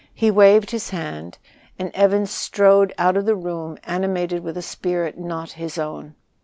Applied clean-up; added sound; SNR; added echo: none; none; none; none.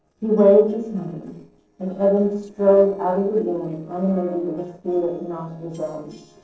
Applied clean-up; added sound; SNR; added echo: neural separator model SepFormer DNS4.